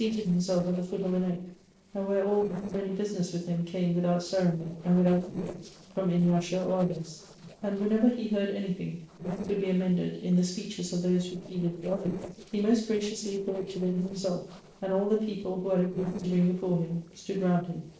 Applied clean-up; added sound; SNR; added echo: neural separator model SepFormer DNS4.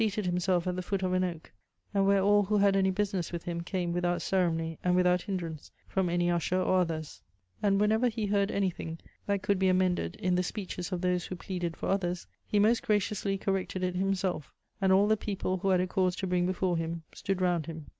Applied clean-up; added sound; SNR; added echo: none; none; none; none.